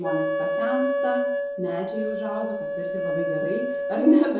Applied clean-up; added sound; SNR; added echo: none; Wind instrument, woodwind instrument; 0 dB; reverberation time 2.6 s.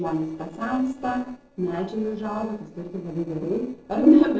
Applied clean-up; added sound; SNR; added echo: neural separator model SepFormer DNS4.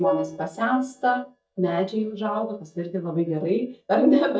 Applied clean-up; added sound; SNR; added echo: neural mask model DeepFilterNet 3.